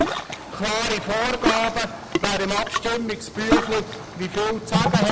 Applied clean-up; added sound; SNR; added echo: none; Ocean; 1 dB; none.